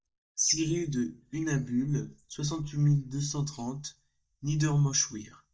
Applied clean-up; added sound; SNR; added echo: neural mask model DeepFilterNet 3.